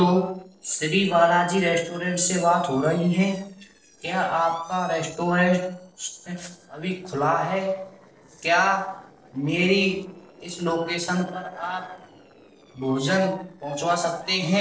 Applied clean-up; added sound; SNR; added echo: neural separator model SepFormer DNS4.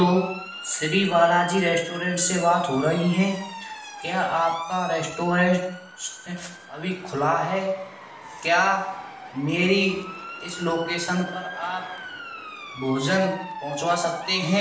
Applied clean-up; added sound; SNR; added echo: none; Motor vehicle (road) / Siren; 14 dB; reverberation time 0.7 s.